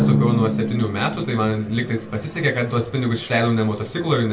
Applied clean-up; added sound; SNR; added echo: none; Drum; 5 dB; reverberation time 0.3 s.